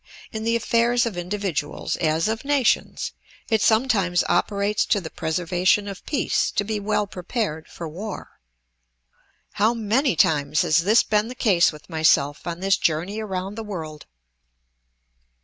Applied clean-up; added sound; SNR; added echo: none; Hi-hat; 15 dB; none.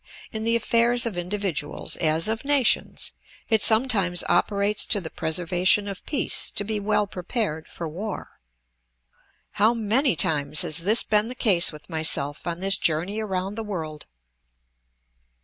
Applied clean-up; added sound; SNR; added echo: none; none; none; none.